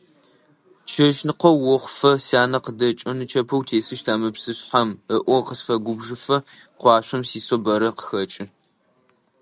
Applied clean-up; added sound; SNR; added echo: none; none; none; none.